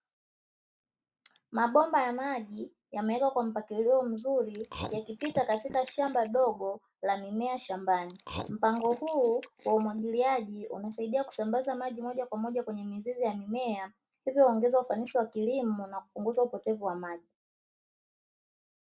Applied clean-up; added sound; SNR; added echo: neural mask model Resemble Enhance denoiser.